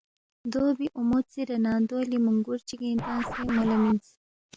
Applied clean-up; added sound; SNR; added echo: none; Scratching (performance technique); 11 dB; none.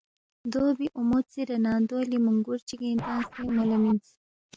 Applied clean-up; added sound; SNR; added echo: neural mask model RNNoise.